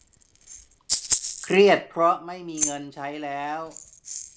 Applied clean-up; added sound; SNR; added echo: none; Rattle (instrument); 7 dB; none.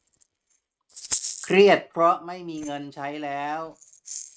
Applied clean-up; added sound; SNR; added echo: neural mask model RNNoise.